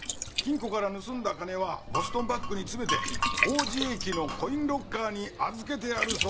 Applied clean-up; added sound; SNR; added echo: none; Liquid + Glass; 2 dB; none.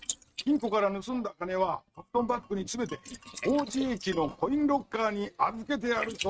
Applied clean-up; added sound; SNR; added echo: neural mask model RNNoise.